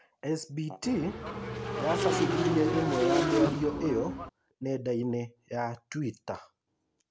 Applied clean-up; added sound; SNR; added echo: none; Motorcycle / Engine; -3 dB; none.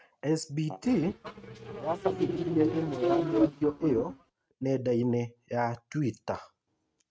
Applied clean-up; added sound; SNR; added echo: neural mask model RNNoise.